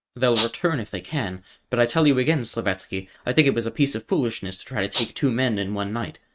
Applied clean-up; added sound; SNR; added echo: neural mask model RNNoise.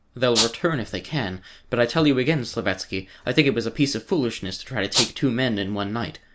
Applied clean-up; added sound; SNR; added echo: none; Rattle (instrument); -1 dB; none.